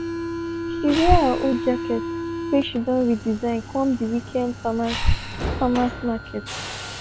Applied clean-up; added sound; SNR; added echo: none; Breathing + Subway, metro, underground; 3 dB; none.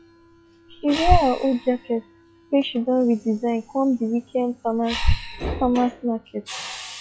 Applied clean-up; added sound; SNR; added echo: classical method log-MMSE.